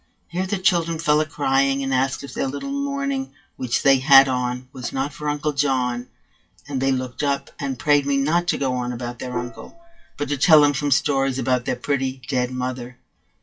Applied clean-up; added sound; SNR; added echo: classical method WPE with log-MMSE.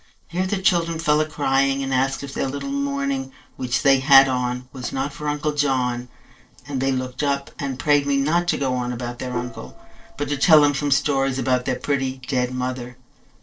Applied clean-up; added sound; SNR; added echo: neural separator model SepFormer DNS4.